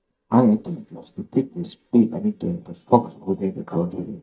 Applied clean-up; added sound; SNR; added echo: neural mask model DeepFilterNet 3.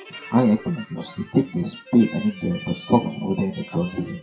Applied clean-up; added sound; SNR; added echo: classical method WPE with log-MMSE.